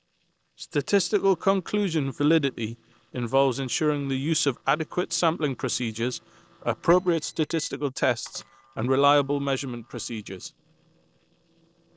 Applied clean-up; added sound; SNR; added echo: neural separator model SepFormer DNS4.